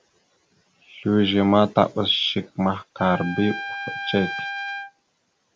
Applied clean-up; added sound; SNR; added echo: none; Trumpet; 10 dB; none.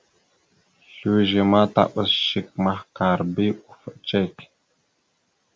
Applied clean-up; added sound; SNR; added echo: none; none; none; none.